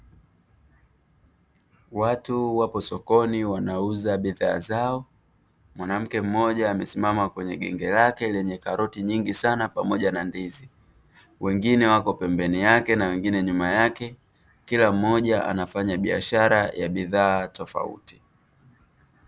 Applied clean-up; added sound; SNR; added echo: none; none; none; none.